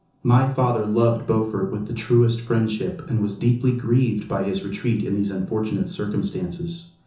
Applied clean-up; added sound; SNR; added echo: none; none; none; reverberation time 0.7 s.